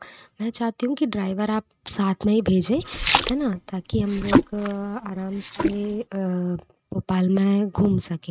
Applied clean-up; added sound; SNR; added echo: neural mask model RNNoise.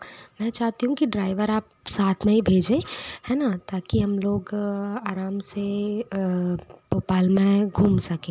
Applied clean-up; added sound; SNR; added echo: none; none; none; none.